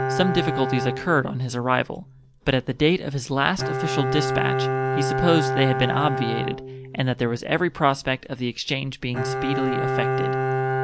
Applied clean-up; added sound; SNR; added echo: none; Bowed string instrument; 2 dB; none.